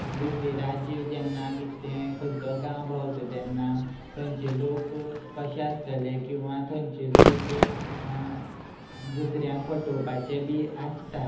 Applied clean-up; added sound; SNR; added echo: none; Crowd / Fireworks; -1 dB; reverberation time 1.3 s.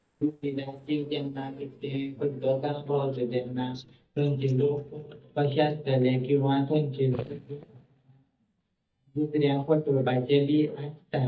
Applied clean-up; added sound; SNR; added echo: neural mask model DeepFilterNet 3.